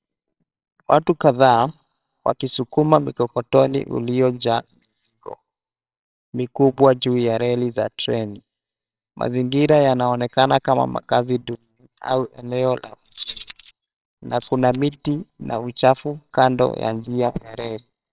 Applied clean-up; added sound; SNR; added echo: neural separator model SepFormer WHAMR!.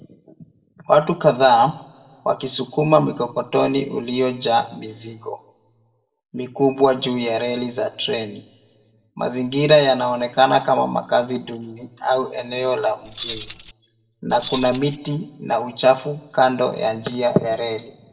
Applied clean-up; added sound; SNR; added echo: none; Keys jangling; 12 dB; reverberation time 0.9 s.